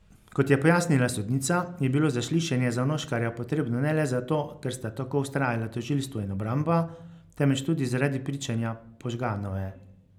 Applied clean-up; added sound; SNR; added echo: none; none; none; none.